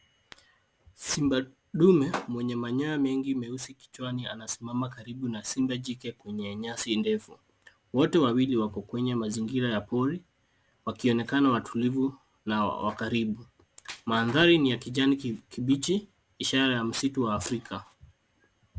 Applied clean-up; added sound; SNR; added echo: none; none; none; none.